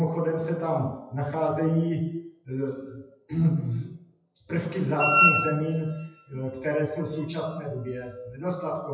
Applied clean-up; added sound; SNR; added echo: classical method WPE with log-MMSE.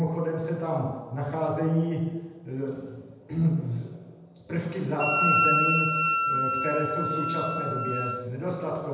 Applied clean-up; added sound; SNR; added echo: none; Wind instrument, woodwind instrument; -3 dB; reverberation time 1.1 s.